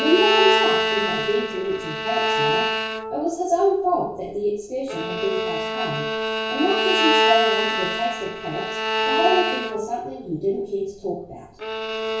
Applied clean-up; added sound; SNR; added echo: none; Bowed string instrument; -1 dB; reverberation time 0.6 s.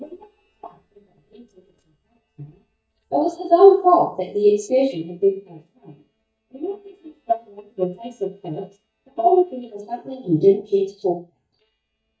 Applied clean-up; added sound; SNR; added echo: neural mask model DeepFilterNet 3.